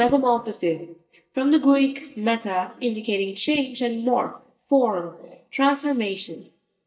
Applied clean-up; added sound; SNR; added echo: neural mask model DeepFilterNet 3.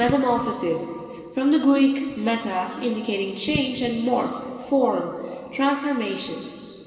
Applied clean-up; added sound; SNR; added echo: none; Fireworks / Boom; 18 dB; reverberation time 2.5 s.